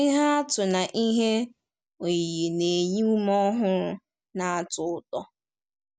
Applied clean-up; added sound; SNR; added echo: none; none; none; none.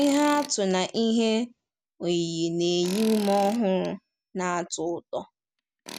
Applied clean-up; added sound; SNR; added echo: none; Tools; 18 dB; none.